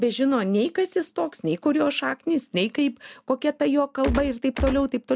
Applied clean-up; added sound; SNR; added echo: none; Gunshot, gunfire; 4 dB; none.